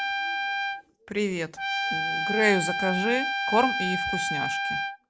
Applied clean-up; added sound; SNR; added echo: none; Trumpet; 0 dB; none.